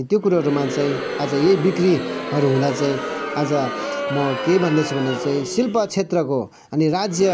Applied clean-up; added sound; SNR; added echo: none; Crowd; 7 dB; none.